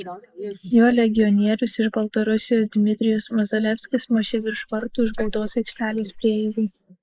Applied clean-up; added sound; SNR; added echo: neural mask model Resemble Enhance denoiser.